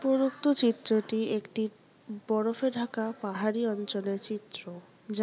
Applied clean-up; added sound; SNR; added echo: none; none; none; none.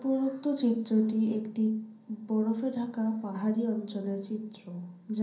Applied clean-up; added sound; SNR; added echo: none; none; none; reverberation time 0.6 s.